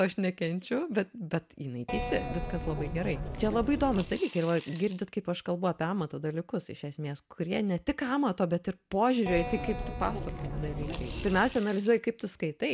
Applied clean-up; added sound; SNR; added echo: none; Coin (dropping) / Glass + Keyboard (musical); 6 dB; none.